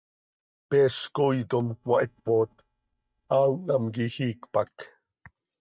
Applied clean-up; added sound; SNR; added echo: neural mask model DeepFilterNet 3.